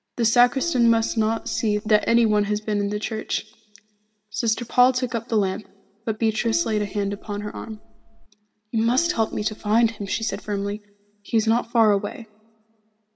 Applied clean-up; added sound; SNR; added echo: none; Gong; 17 dB; reverberation time 1.1 s.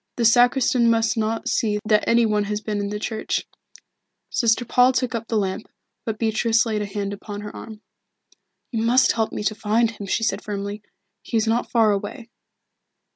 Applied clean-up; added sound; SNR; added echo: none; none; none; none.